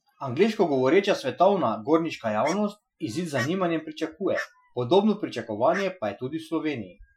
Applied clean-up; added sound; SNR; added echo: classical method Wiener filter.